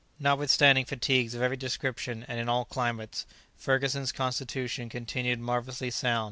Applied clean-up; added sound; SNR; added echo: none; none; none; none.